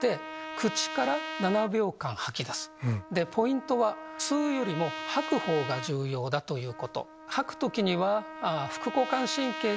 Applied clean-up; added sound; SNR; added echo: none; Trumpet; 10 dB; none.